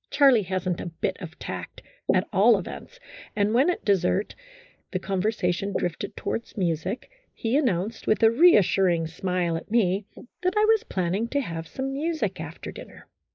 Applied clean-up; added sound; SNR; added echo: neural mask model Resemble Enhance denoiser.